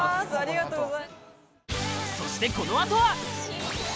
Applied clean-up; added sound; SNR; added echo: none; none; none; none.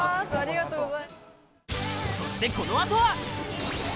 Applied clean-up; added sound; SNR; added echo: none; Fire; 11 dB; none.